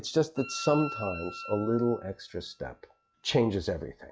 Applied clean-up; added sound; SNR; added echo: classical method log-MMSE.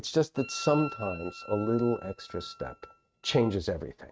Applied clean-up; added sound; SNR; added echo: neural mask model RNNoise.